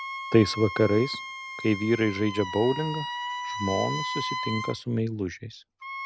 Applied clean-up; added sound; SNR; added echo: none; Wind instrument, woodwind instrument; 8 dB; none.